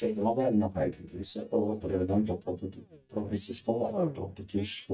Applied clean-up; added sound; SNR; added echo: neural mask model DeepFilterNet 3.